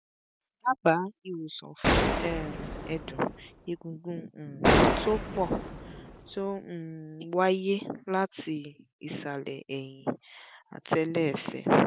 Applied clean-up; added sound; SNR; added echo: none; Gunshot, gunfire; 1 dB; none.